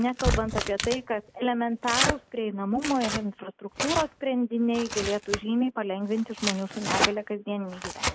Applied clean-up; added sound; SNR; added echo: none; Tearing; 3 dB; none.